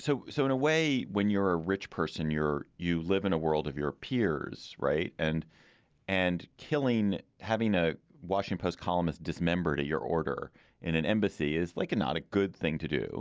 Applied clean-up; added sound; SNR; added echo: none; none; none; none.